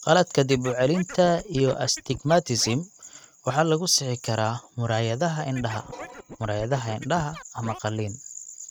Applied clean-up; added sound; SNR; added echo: neural mask model RNNoise.